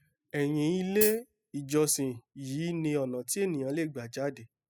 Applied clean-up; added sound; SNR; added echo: classical method spectral subtraction.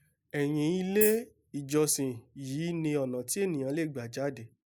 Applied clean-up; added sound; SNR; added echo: neural mask model Resemble Enhance denoiser.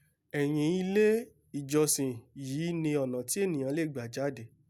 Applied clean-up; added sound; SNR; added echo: none; none; none; none.